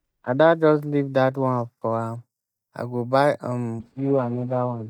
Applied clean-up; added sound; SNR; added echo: neural mask model DeepFilterNet 3.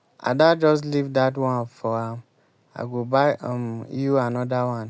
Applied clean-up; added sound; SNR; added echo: none; none; none; none.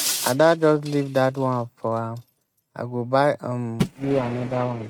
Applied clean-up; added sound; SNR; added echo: neural mask model RNNoise.